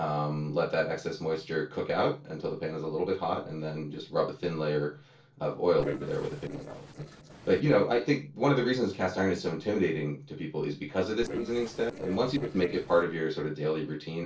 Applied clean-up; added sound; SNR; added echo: neural separator model SepFormer DNS4.